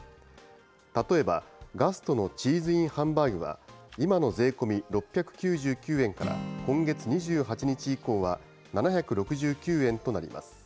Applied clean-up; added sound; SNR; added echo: none; Acoustic guitar; 17 dB; none.